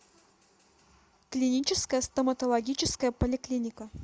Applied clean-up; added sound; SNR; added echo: none; none; none; none.